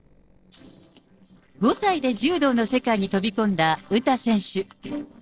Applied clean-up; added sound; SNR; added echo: neural separator model SepFormer DNS4.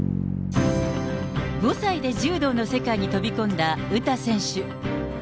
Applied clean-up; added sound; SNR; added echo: none; Bass guitar; 8 dB; none.